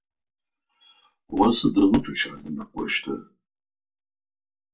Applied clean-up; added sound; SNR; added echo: none; none; none; reverberation time 0.2 s.